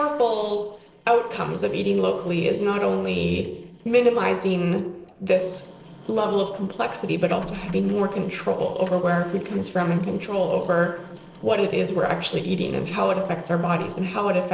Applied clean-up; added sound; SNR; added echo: neural separator model SepFormer DNS4.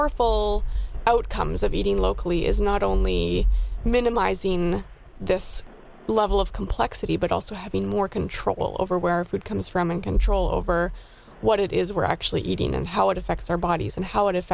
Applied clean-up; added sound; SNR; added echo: none; none; none; none.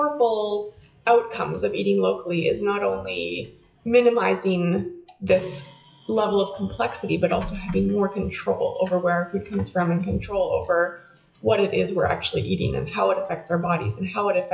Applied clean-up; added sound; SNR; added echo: classical method WPE with log-MMSE.